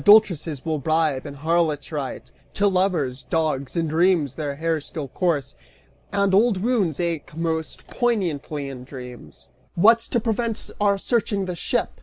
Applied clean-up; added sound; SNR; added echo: none; none; none; none.